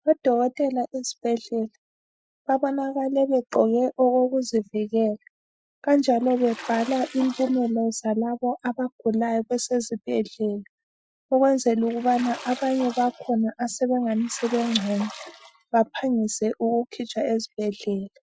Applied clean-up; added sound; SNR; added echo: classical method Wiener filter.